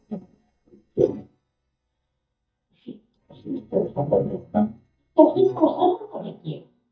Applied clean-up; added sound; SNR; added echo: neural mask model DeepFilterNet 3.